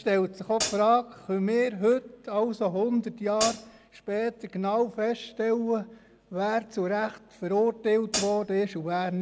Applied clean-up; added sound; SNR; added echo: none; Hi-hat; 5 dB; none.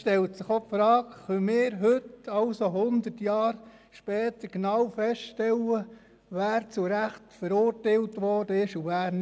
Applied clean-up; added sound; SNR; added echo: none; none; none; none.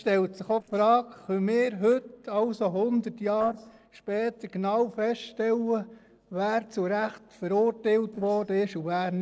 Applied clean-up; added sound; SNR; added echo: neural separator model SepFormer DNS4.